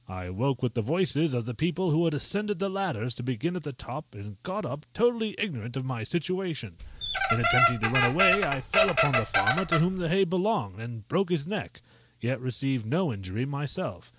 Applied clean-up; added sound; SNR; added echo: none; Squeak; -2 dB; none.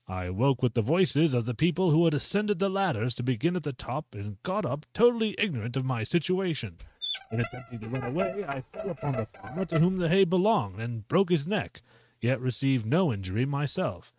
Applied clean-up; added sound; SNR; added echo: neural mask model RNNoise.